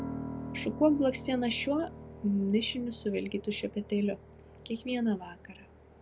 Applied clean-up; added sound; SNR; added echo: none; Piano; 12 dB; none.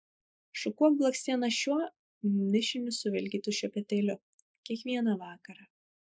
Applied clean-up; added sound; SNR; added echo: neural mask model Resemble Enhance denoiser.